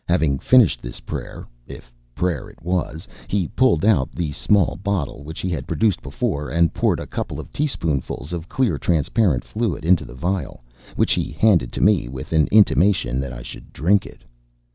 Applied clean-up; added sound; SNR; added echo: none; none; none; none.